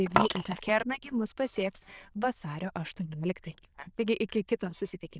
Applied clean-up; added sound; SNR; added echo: neural diffusion model UNIVERSE++.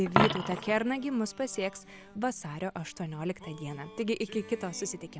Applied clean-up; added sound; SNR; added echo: none; Coin (dropping); 4 dB; none.